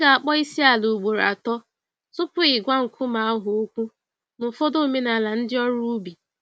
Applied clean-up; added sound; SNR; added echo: none; none; none; none.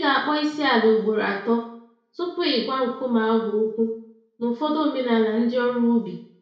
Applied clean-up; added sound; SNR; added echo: none; none; none; reverberation time 0.6 s.